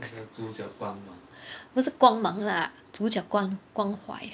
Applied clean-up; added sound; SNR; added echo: none; none; none; none.